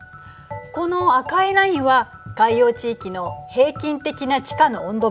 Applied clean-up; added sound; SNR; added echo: none; none; none; none.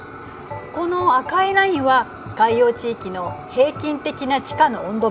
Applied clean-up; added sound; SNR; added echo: none; Fire; 17 dB; none.